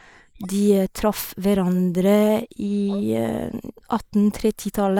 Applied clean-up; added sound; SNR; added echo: neural mask model Resemble Enhance denoiser.